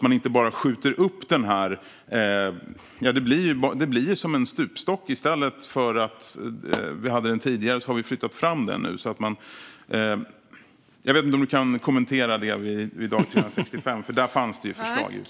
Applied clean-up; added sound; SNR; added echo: none; Explosion; 12 dB; none.